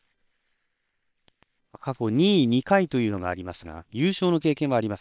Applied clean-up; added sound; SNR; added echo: neural separator model SepFormer WHAM!.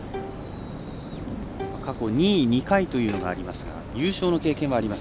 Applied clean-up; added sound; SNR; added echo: none; Bowed string instrument; 16 dB; none.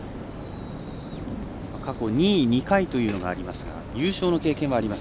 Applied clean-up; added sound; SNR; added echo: none; none; none; none.